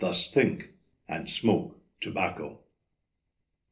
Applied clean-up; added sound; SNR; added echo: neural separator model SepFormer DNS4.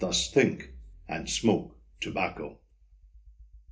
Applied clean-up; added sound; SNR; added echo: neural mask model DeepFilterNet 3.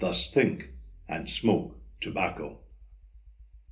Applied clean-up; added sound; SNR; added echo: none; Accelerating, revving, vroom; 18 dB; reverberation time 0.3 s.